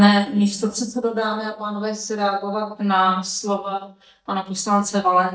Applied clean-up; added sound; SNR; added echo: neural mask model DeepFilterNet 3.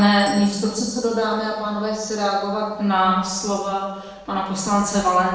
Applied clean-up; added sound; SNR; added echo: neural separator model SepFormer DNS4.